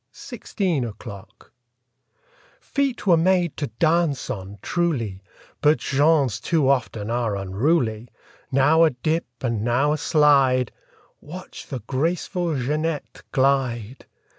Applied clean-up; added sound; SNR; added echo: none; none; none; none.